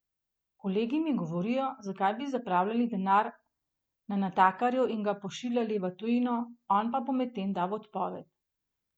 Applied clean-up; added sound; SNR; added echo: none; none; none; none.